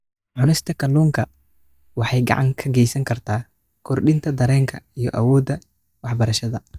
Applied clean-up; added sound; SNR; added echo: neural mask model DeepFilterNet 3.